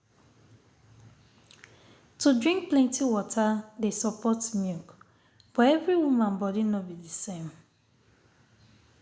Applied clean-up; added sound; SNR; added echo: none; none; none; none.